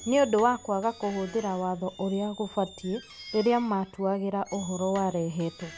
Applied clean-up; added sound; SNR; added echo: none; Squeak; 18 dB; none.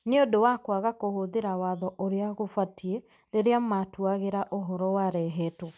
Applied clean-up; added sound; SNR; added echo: none; none; none; none.